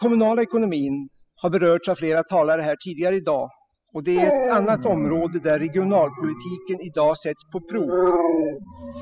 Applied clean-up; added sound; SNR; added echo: classical method spectral subtraction.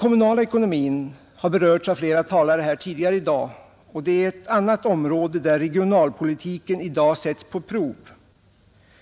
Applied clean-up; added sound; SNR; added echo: none; none; none; none.